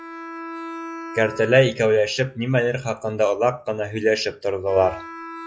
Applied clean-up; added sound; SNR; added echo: classical method log-MMSE.